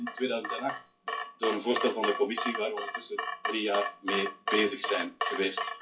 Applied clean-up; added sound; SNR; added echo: classical method WPE with log-MMSE.